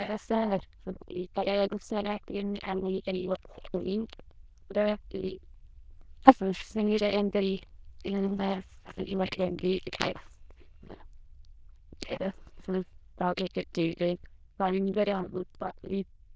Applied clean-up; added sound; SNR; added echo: neural diffusion model UNIVERSE++.